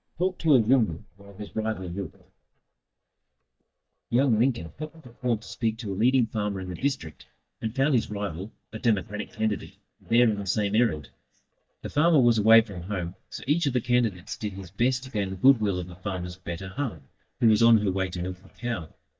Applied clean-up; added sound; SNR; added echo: neural mask model DeepFilterNet 3.